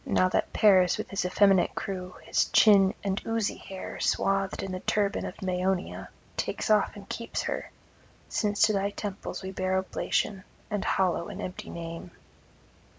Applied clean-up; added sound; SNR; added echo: none; none; none; none.